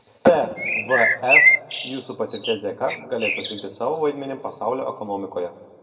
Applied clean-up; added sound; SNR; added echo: none; Bird; -3 dB; reverberation time 1.3 s.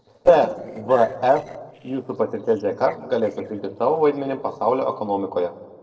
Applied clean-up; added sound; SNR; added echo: neural separator model SepFormer DNS4.